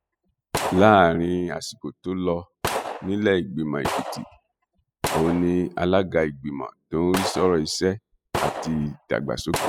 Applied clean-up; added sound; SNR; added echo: classical method spectral subtraction.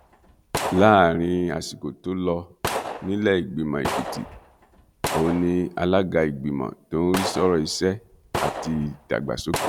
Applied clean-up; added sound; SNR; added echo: none; Gunshot, gunfire; 9 dB; none.